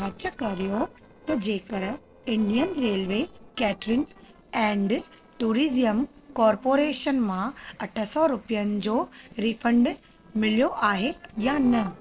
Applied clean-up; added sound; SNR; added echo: neural separator model SepFormer DNS4.